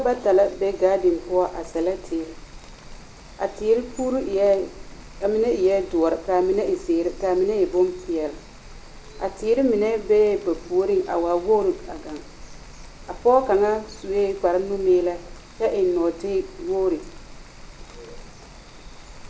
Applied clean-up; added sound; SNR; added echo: none; Rain; 18 dB; none.